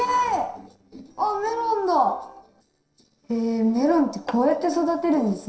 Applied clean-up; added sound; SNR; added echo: neural separator model SepFormer DNS4.